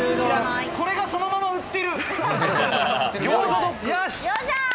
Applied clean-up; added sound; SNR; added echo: none; none; none; none.